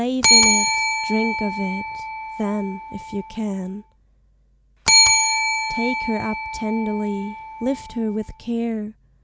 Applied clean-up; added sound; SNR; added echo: none; Bell; -5 dB; none.